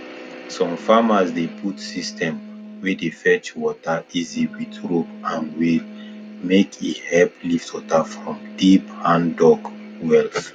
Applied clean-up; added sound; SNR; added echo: none; Wind instrument, woodwind instrument; 17 dB; none.